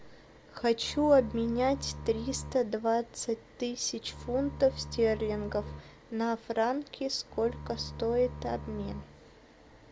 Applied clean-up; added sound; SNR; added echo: none; Bowed string instrument; 12 dB; none.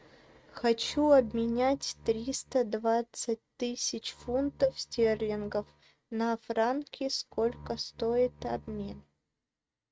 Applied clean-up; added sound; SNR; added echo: neural mask model RNNoise.